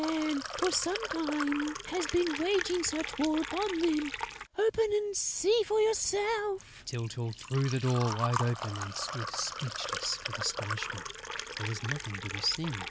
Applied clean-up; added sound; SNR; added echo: none; Liquid; 8 dB; none.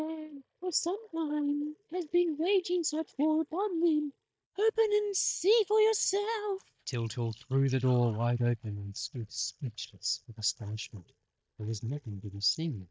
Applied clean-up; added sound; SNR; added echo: neural mask model DeepFilterNet 3.